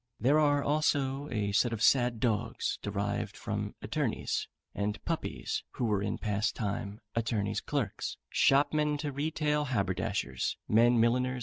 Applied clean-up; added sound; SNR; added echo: none; none; none; none.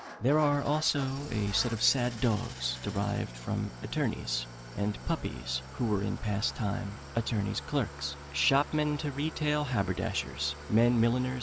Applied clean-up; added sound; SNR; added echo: none; Idling / Engine starting; 13 dB; none.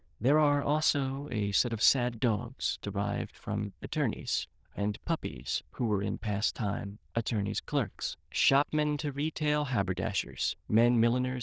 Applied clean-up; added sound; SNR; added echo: neural diffusion model UNIVERSE++.